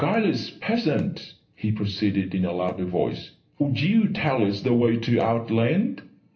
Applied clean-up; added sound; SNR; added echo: none; none; none; reverberation time 0.3 s.